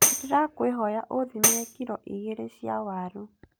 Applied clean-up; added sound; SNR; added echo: none; Tambourine; -1 dB; none.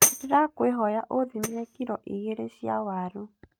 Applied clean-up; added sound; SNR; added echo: neural mask model RNNoise.